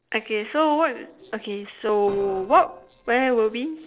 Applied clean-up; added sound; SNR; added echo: neural separator model SepFormer DNS4.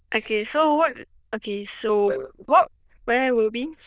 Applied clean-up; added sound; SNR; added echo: neural diffusion model UNIVERSE++.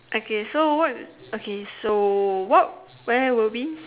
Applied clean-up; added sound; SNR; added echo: none; none; none; none.